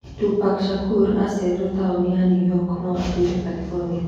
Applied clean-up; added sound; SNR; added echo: none; none; none; reverberation time 1.3 s.